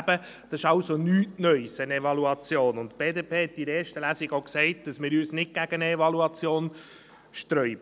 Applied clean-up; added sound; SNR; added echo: none; none; none; none.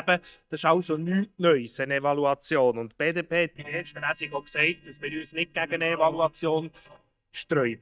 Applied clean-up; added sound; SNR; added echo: neural mask model DeepFilterNet 3.